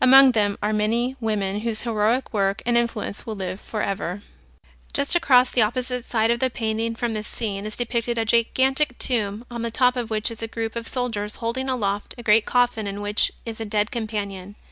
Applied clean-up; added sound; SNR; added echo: none; none; none; none.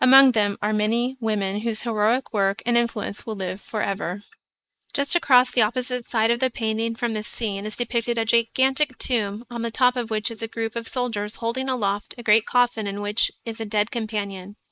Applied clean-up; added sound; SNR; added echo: neural mask model Resemble Enhance denoiser.